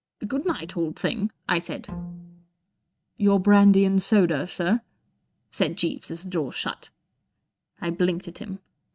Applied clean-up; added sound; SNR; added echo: neural mask model RNNoise.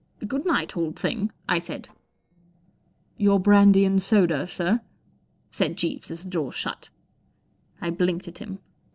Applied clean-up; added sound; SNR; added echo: neural separator model SepFormer DNS4.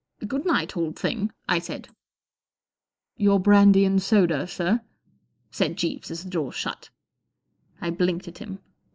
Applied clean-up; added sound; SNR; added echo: neural mask model Resemble Enhance denoiser.